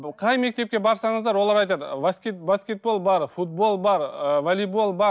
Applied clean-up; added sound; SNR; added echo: none; none; none; none.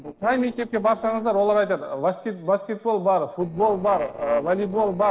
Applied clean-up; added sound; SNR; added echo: neural separator model SepFormer DNS4.